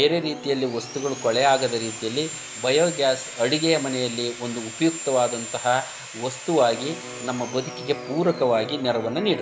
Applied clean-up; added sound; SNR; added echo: none; Electric guitar + Sawing; 11 dB; none.